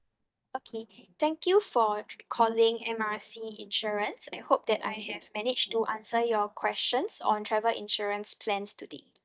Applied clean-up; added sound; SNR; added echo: neural mask model DeepFilterNet 3.